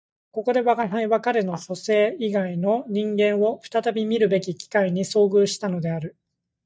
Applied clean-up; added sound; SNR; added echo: neural mask model DeepFilterNet 3.